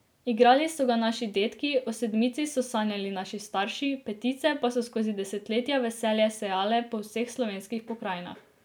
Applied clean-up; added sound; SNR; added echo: none; none; none; none.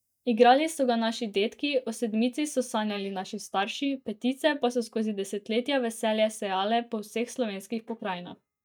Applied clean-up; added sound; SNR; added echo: neural mask model DeepFilterNet 3.